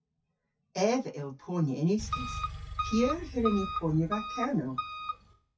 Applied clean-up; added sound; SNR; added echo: classical method WPE with log-MMSE.